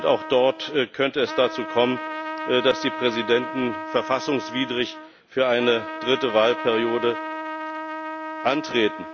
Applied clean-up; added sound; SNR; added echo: none; Trumpet; 9 dB; none.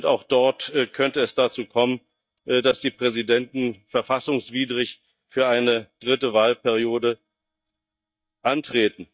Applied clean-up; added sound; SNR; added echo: neural mask model DeepFilterNet 3.